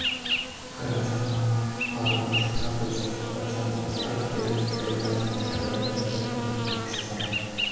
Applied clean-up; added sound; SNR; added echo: none; Insect; 2 dB; reverberation time 2.1 s.